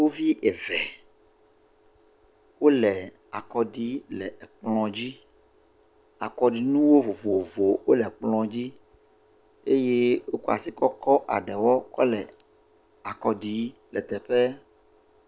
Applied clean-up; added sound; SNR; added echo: none; none; none; none.